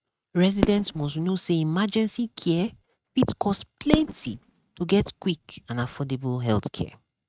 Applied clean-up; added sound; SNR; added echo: neural mask model RNNoise.